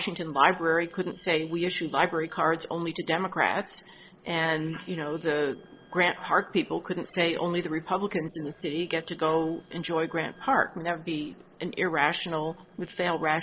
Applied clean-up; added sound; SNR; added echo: neural separator model SepFormer DNS4.